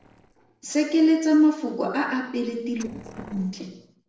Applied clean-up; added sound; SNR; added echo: neural separator model SepFormer DNS4.